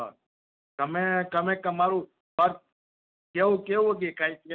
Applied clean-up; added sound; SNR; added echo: none; none; none; none.